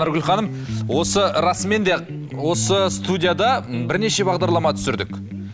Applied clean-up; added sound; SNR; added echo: none; Electric guitar; 8 dB; none.